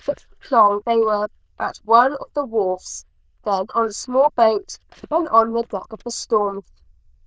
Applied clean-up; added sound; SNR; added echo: neural diffusion model UNIVERSE++.